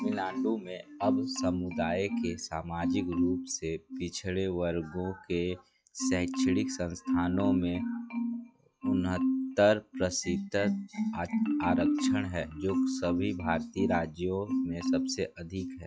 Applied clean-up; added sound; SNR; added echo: classical method log-MMSE.